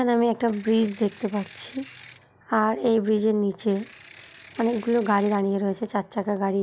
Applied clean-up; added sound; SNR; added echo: none; Ratchet, pawl / Percussion; 17 dB; none.